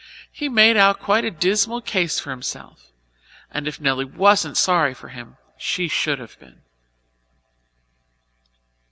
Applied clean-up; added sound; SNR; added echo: none; none; none; none.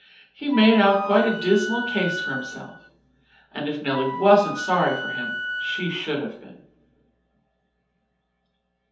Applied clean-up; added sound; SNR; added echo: none; Wind instrument, woodwind instrument; 7 dB; reverberation time 0.6 s.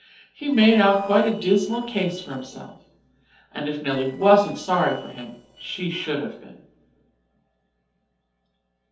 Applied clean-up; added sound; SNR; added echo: neural separator model SepFormer DNS4.